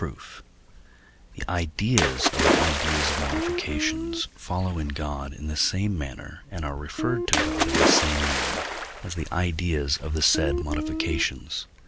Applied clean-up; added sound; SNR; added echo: none; Splash, splatter + Guitar; 1 dB; none.